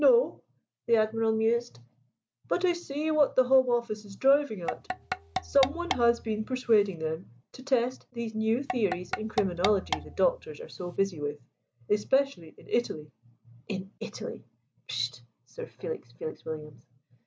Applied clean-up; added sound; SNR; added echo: none; Tap / Percussion; 7 dB; none.